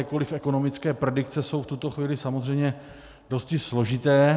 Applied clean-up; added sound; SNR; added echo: none; none; none; none.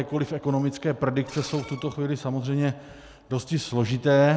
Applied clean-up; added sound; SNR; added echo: none; Screech; 19 dB; none.